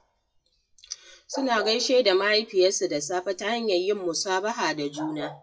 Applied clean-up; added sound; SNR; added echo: classical method WPE with log-MMSE.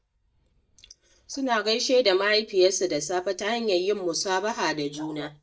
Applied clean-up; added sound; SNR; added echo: neural mask model DeepFilterNet 3.